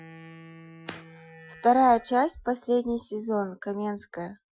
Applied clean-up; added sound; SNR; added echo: classical method Wiener filter.